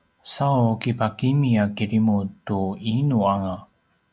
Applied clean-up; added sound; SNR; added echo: none; none; none; none.